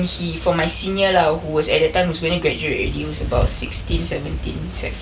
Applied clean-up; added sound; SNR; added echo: none; none; none; none.